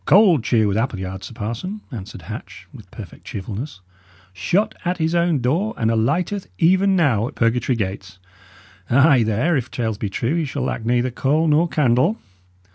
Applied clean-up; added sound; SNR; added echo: none; none; none; none.